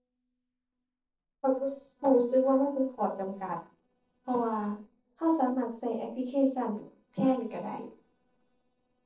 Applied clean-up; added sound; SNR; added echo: neural separator model SepFormer DNS4.